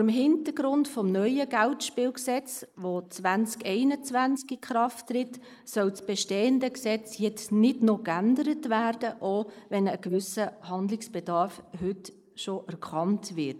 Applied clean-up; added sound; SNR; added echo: neural mask model Resemble Enhance denoiser.